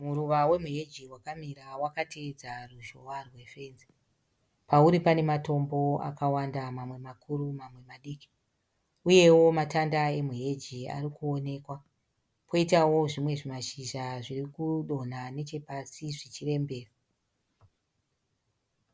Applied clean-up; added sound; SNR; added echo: none; none; none; none.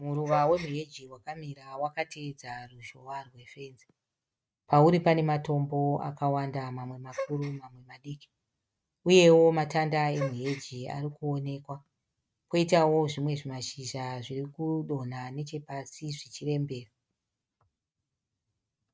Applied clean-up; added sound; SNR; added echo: neural mask model RNNoise.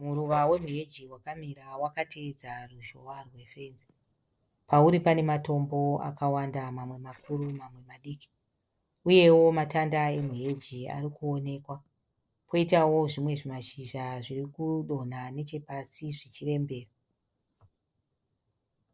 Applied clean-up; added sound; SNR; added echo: neural separator model SepFormer DNS4.